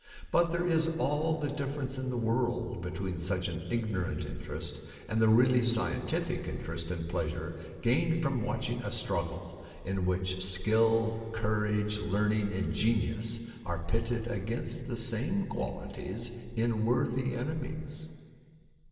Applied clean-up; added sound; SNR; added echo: none; none; none; reverberation time 2.7 s.